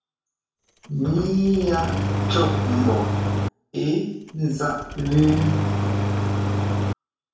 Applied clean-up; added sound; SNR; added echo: none; Engine starting; 0 dB; reverberation time 0.7 s.